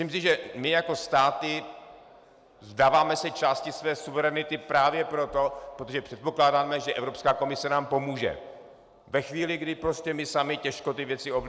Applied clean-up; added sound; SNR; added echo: none; none; none; none.